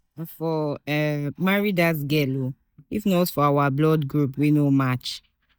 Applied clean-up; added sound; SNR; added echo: neural mask model DeepFilterNet 3.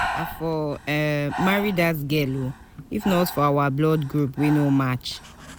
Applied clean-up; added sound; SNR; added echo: none; Breathing; 12 dB; none.